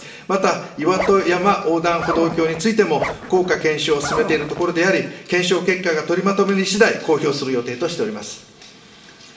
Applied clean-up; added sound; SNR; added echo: none; Zipper (clothing); 9 dB; reverberation time 0.8 s.